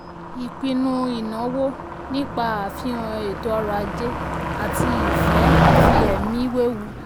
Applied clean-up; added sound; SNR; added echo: none; Motor vehicle (road); -3 dB; none.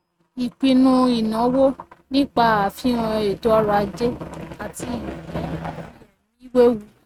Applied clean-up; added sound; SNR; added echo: neural mask model RNNoise.